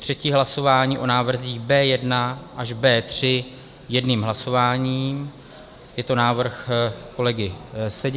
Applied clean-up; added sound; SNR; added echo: none; none; none; none.